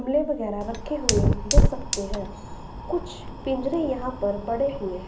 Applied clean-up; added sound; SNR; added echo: none; Fire; -2 dB; reverberation time 0.5 s.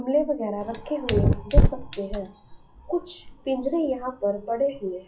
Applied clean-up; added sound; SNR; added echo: classical method WPE with log-MMSE.